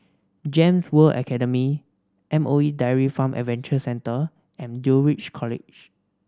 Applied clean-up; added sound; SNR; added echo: none; none; none; none.